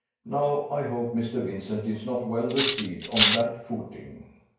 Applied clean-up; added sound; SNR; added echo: none; Cutlery, silverware; -3 dB; reverberation time 0.5 s.